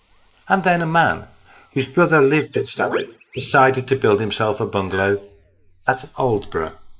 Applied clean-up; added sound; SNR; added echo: neural mask model Resemble Enhance denoiser.